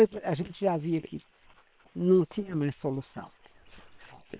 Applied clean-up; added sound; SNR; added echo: neural separator model SepFormer WHAM!.